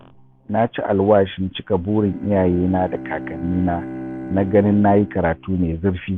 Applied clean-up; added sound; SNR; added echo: none; Bowed string instrument; 14 dB; none.